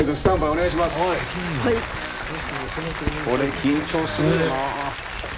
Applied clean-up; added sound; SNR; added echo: none; Tap; 9 dB; none.